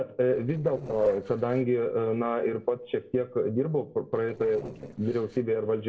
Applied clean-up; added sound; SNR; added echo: neural separator model SepFormer DNS4.